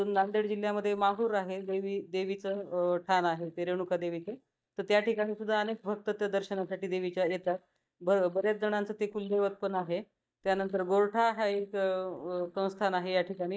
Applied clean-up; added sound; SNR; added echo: neural mask model DeepFilterNet 3.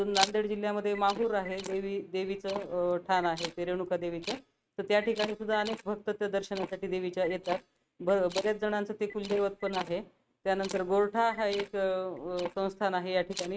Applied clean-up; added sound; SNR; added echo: neural mask model RNNoise.